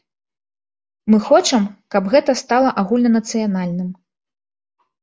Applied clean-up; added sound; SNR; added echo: none; none; none; none.